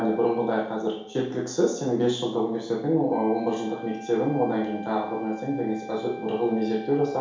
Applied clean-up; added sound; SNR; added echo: none; Wind instrument, woodwind instrument; 17 dB; reverberation time 0.6 s.